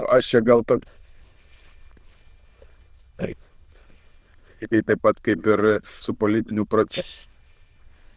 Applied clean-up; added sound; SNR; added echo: neural diffusion model UNIVERSE++.